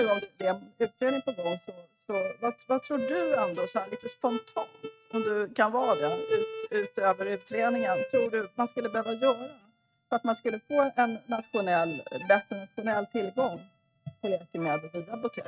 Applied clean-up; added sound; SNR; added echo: neural mask model RNNoise.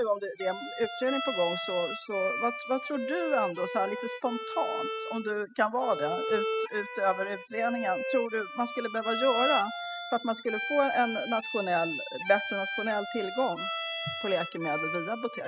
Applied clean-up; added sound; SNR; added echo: classical method spectral subtraction.